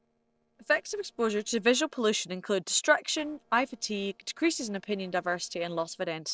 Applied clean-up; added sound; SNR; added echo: neural separator model SepFormer DNS4.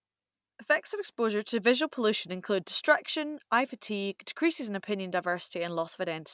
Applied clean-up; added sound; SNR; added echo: none; none; none; none.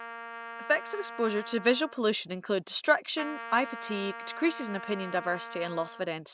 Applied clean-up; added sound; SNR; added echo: none; Trumpet; 12 dB; none.